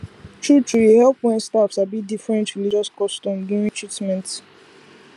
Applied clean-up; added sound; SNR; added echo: none; none; none; none.